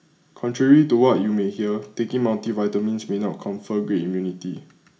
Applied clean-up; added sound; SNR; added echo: none; none; none; reverberation time 0.4 s.